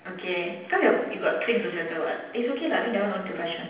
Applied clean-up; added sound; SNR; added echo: none; none; none; reverberation time 0.9 s.